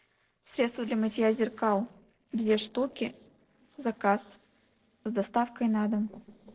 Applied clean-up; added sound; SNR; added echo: neural separator model SepFormer DNS4.